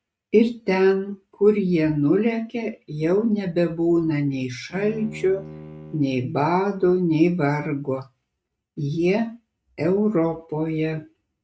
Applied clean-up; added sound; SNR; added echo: neural mask model RNNoise.